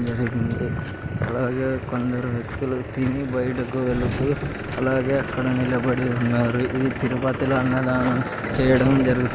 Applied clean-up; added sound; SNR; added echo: none; Doorbell; 13 dB; none.